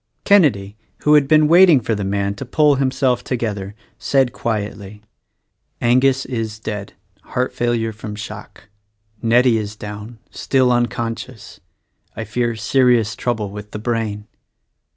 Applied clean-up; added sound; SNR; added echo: none; none; none; none.